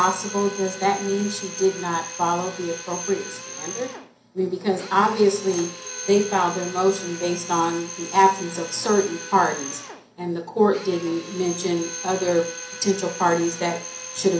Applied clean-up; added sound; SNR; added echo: none; Drill; 12 dB; reverberation time 0.5 s.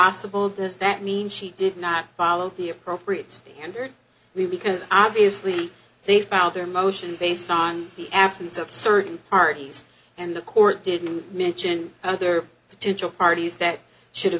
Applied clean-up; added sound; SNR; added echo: none; none; none; none.